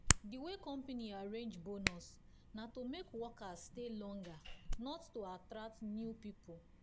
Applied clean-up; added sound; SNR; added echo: none; Hands; -4 dB; none.